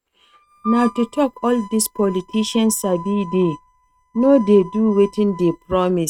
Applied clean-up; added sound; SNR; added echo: neural mask model RNNoise.